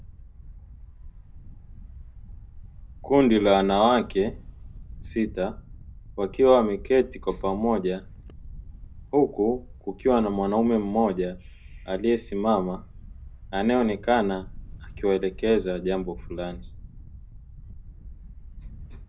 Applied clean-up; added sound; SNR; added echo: none; Wind; 15 dB; reverberation time 0.4 s.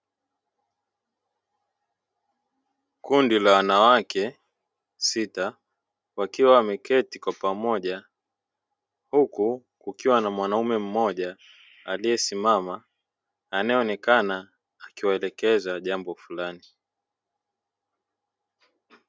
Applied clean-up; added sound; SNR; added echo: none; none; none; none.